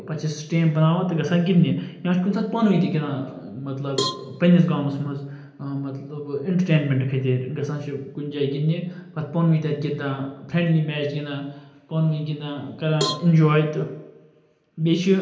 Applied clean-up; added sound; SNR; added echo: none; Cowbell; 11 dB; reverberation time 0.8 s.